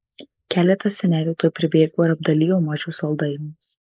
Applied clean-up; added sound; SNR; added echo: neural mask model Resemble Enhance denoiser.